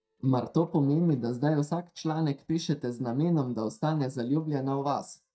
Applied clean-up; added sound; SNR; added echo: neural mask model DeepFilterNet 3.